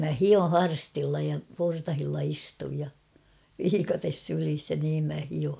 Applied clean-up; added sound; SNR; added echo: none; none; none; none.